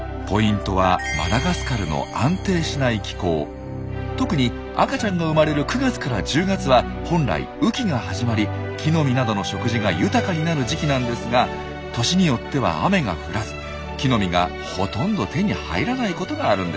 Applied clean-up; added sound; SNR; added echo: none; none; none; none.